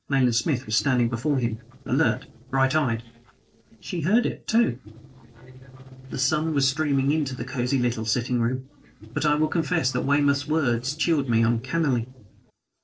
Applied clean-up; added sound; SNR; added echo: neural separator model SepFormer DNS4.